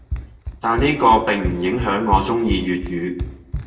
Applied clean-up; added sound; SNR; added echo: none; Run; 8 dB; reverberation time 0.7 s.